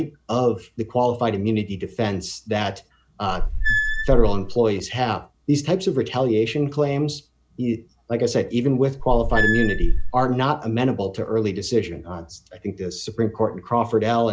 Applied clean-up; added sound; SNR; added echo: none; Squeak / Screech; -3 dB; none.